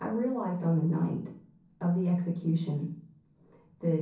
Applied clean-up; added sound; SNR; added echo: none; none; none; reverberation time 0.6 s.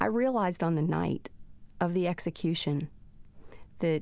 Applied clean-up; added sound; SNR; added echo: none; none; none; none.